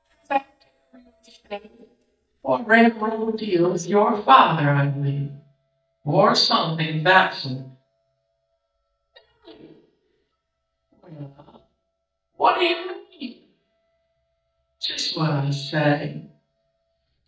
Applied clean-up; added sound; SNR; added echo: neural mask model DeepFilterNet 3.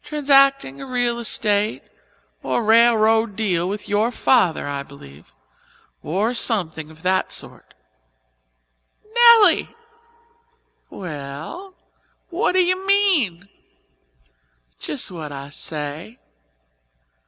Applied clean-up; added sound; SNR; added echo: none; none; none; none.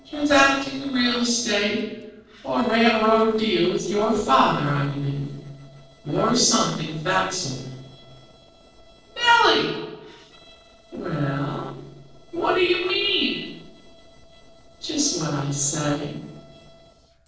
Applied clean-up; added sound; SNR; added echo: neural separator model SepFormer DNS4.